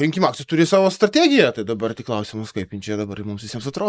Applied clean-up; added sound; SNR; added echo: neural mask model Resemble Enhance denoiser.